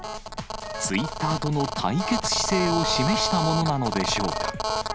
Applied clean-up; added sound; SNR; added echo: none; Telephone; 3 dB; none.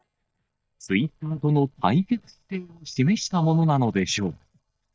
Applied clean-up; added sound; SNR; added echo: neural mask model DeepFilterNet 3.